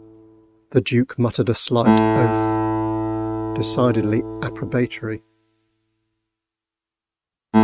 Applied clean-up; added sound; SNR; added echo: neural mask model RNNoise.